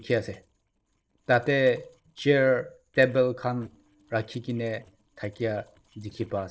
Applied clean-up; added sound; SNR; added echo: neural separator model SepFormer DNS4.